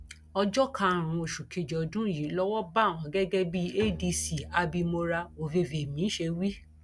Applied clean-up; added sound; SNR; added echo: none; Bowed string instrument; 18 dB; none.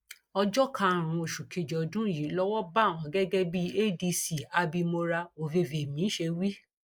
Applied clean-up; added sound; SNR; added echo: neural mask model Resemble Enhance denoiser.